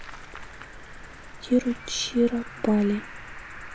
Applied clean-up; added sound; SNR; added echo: none; Cricket; 15 dB; none.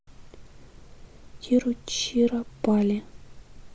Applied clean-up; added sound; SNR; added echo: none; none; none; none.